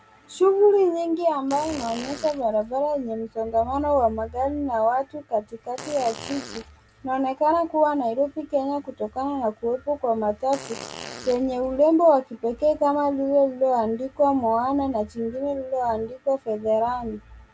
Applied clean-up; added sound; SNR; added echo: none; Fart; 16 dB; none.